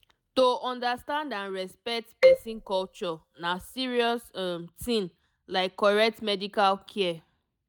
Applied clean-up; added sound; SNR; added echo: neural mask model DeepFilterNet 3.